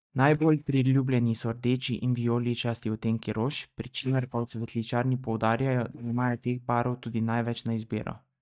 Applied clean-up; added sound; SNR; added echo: neural mask model DeepFilterNet 3.